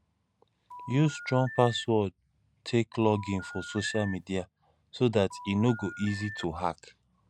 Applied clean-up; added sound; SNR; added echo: none; Telephone; 13 dB; none.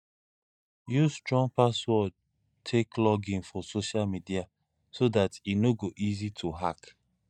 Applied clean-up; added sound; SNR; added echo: neural mask model DeepFilterNet 3.